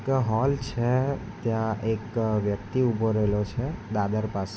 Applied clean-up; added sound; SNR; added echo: none; none; none; none.